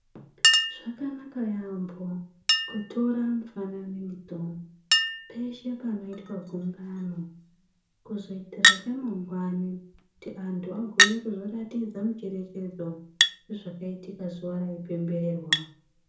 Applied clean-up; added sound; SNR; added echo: none; Chink, clink; -3 dB; reverberation time 0.6 s.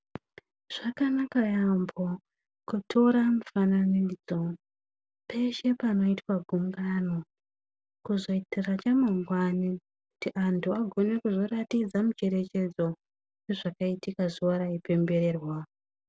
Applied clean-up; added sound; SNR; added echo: none; none; none; none.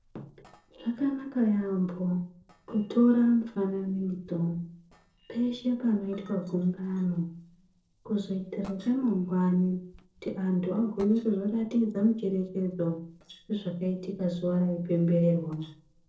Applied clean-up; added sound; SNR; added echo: neural separator model SepFormer DNS4.